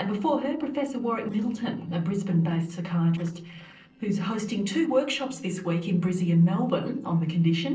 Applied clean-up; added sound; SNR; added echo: neural separator model SepFormer DNS4.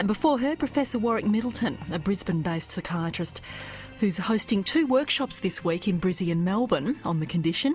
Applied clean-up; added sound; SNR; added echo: none; none; none; none.